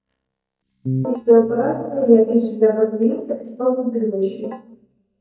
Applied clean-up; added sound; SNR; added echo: neural mask model DeepFilterNet 3.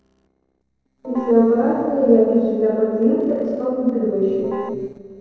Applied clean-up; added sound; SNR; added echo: neural separator model SepFormer DNS4.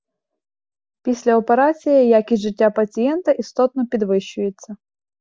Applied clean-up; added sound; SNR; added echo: none; none; none; none.